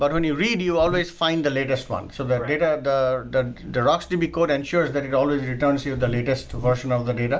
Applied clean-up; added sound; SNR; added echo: none; Buzz; 11 dB; none.